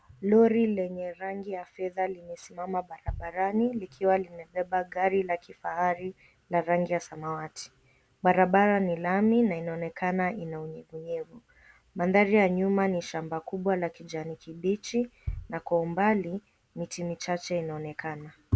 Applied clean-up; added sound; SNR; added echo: none; Bass drum; 15 dB; none.